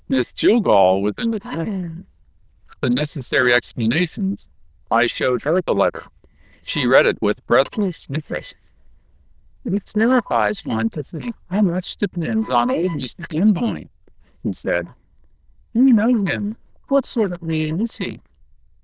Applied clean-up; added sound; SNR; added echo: neural diffusion model UNIVERSE++.